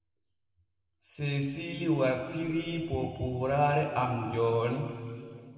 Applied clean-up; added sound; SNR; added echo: none; none; none; reverberation time 2.3 s.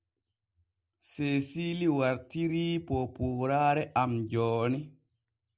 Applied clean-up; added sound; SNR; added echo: none; none; none; none.